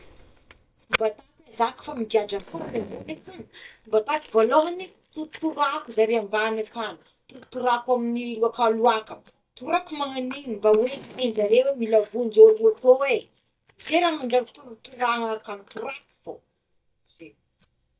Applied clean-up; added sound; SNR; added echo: neural mask model DeepFilterNet 3.